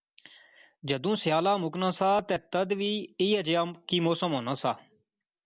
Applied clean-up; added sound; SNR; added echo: none; none; none; none.